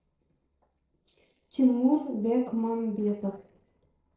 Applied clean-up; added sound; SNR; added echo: neural separator model SepFormer DNS4.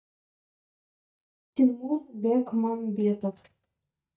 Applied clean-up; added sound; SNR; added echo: neural mask model DeepFilterNet 3.